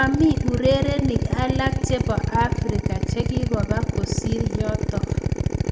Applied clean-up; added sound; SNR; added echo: none; Drill; -2 dB; reverberation time 1.0 s.